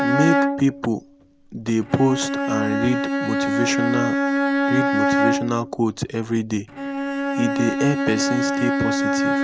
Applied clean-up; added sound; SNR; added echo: none; Bowed string instrument; -2 dB; none.